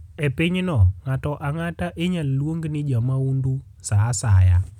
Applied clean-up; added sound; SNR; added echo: none; none; none; none.